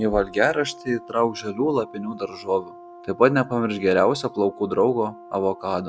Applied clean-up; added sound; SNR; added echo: none; Brass instrument; 20 dB; none.